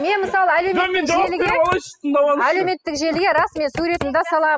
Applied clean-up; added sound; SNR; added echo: classical method spectral subtraction.